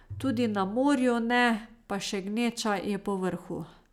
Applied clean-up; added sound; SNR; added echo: none; Bowed string instrument; 18 dB; none.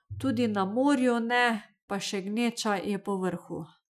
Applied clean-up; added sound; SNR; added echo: classical method Wiener filter.